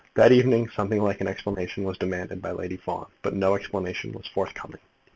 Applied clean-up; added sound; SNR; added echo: none; none; none; none.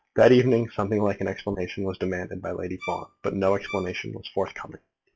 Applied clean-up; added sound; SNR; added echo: classical method log-MMSE.